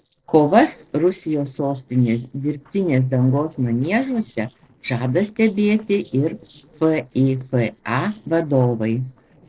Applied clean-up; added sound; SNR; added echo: neural separator model SepFormer DNS4.